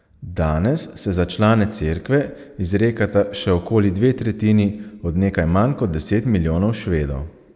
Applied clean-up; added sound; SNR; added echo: none; none; none; none.